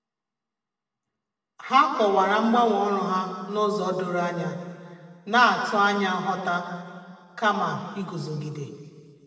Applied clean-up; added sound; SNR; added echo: none; none; none; reverberation time 2.0 s.